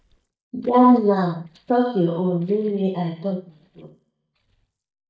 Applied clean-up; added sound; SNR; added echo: neural mask model DeepFilterNet 3.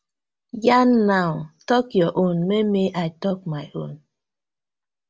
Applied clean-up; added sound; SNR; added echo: none; none; none; none.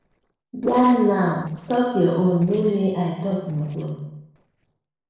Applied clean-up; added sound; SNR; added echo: neural separator model SepFormer DNS4.